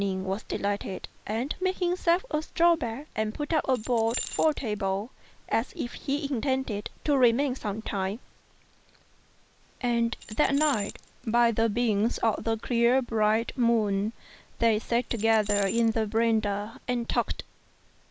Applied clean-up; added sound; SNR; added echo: none; Keys jangling; 12 dB; none.